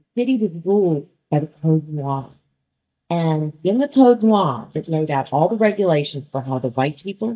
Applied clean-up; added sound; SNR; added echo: neural mask model DeepFilterNet 3.